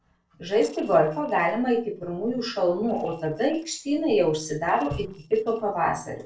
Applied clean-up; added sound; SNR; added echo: neural separator model SepFormer DNS4.